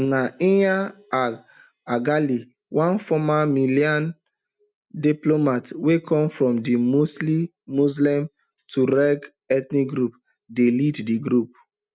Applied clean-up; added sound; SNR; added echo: none; none; none; none.